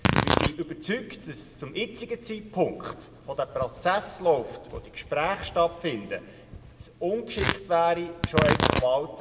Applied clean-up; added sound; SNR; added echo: none; Tearing; 3 dB; reverberation time 1.3 s.